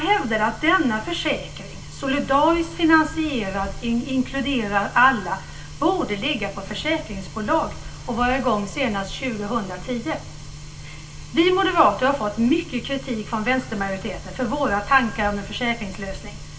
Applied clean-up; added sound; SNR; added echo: none; Fireworks; 18 dB; reverberation time 0.2 s.